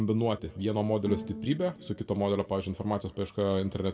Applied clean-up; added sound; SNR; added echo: none; Bowed string instrument; 14 dB; reverberation time 1.1 s.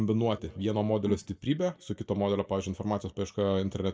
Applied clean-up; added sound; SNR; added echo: neural mask model DeepFilterNet 3.